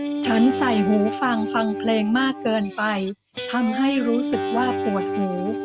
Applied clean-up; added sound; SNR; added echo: none; Guitar; 5 dB; none.